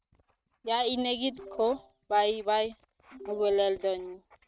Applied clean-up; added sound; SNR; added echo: neural mask model RNNoise.